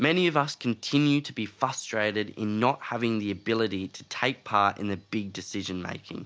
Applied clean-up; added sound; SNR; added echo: none; none; none; none.